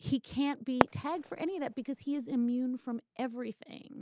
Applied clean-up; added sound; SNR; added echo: none; Fireworks; 2 dB; none.